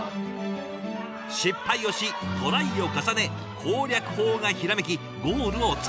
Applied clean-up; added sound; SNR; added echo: none; none; none; none.